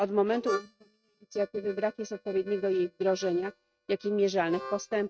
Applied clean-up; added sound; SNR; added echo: neural mask model RNNoise.